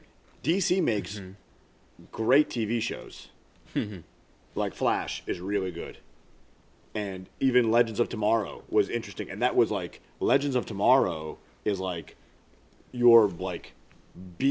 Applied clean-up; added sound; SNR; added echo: none; none; none; none.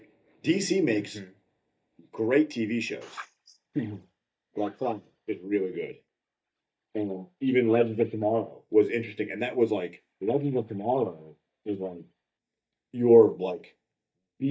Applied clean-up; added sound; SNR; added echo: neural mask model DeepFilterNet 3.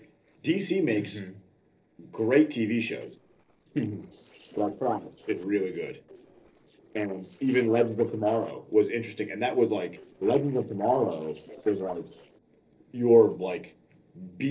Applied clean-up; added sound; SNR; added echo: neural separator model SepFormer DNS4.